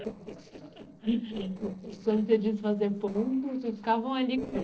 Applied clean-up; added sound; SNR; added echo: neural separator model SepFormer DNS4.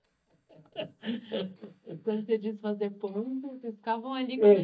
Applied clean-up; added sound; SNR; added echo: neural mask model DeepFilterNet 3.